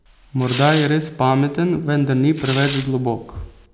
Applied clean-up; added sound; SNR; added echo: none; Tearing; 11 dB; none.